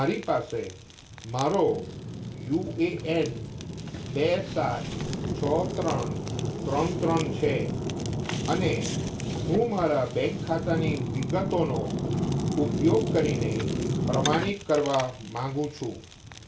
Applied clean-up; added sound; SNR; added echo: none; Fire; 2 dB; reverberation time 0.3 s.